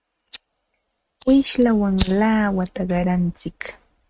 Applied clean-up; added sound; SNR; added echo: neural mask model RNNoise.